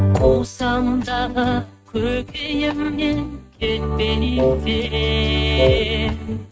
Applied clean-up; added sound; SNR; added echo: neural mask model RNNoise.